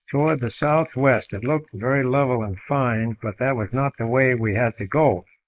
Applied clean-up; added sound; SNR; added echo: neural mask model Resemble Enhance denoiser.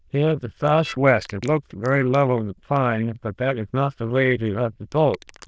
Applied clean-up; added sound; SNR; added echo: neural diffusion model UNIVERSE++.